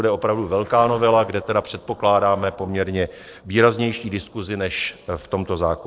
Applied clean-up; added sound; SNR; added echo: neural separator model SepFormer DNS4.